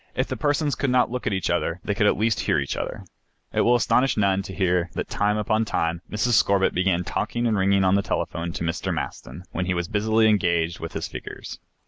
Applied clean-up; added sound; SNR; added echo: none; none; none; none.